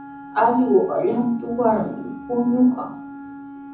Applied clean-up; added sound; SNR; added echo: none; Wind instrument, woodwind instrument; 15 dB; reverberation time 0.6 s.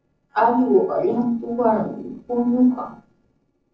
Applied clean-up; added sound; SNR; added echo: neural separator model SepFormer DNS4.